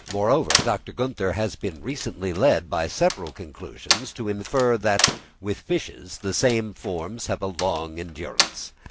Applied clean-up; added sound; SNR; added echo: none; Slam; 5 dB; none.